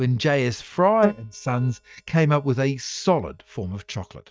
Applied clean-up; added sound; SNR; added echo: neural mask model DeepFilterNet 3.